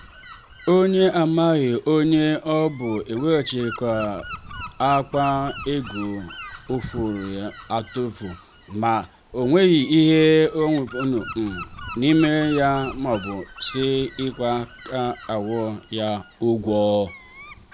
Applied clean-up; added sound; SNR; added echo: none; Gull, seagull / Wind; 17 dB; none.